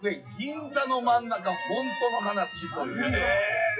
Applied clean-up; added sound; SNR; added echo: classical method WPE with log-MMSE.